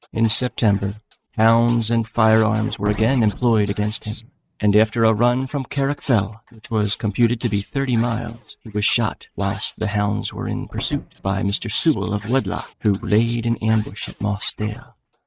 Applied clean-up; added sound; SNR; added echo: neural mask model RNNoise.